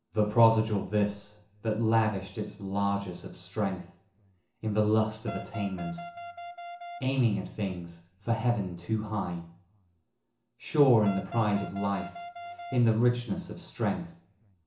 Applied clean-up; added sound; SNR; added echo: none; Wind instrument, woodwind instrument; 11 dB; reverberation time 0.7 s.